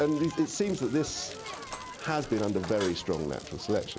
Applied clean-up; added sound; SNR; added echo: none; Cutlery, silverware + Crackle; 12 dB; none.